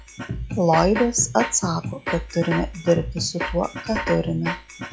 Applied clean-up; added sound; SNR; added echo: classical method log-MMSE.